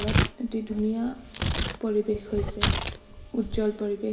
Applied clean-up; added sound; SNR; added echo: none; Tearing; 0 dB; reverberation time 2.9 s.